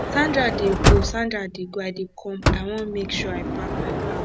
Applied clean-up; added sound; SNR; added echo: none; Sliding door / Motor vehicle (road); -2 dB; none.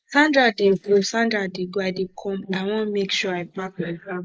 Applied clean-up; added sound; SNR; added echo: neural mask model Resemble Enhance denoiser.